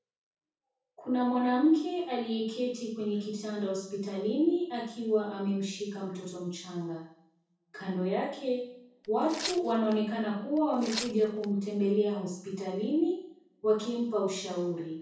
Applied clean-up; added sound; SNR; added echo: none; Tearing; 11 dB; reverberation time 0.6 s.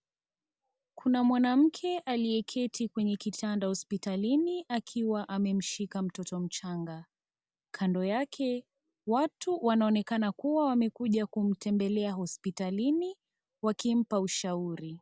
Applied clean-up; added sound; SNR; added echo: none; none; none; none.